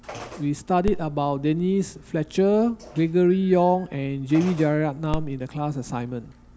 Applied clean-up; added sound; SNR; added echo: none; Telephone; 13 dB; none.